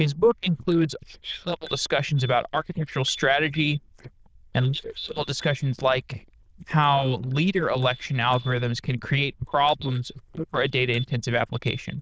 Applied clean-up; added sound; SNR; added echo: neural diffusion model UNIVERSE++.